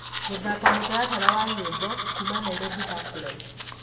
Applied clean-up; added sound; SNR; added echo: none; Domestic sounds, home sounds; -3 dB; reverberation time 1.4 s.